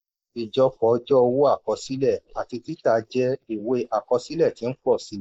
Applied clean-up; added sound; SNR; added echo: neural mask model Resemble Enhance denoiser.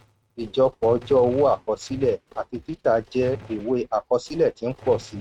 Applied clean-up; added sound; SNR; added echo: neural mask model RNNoise.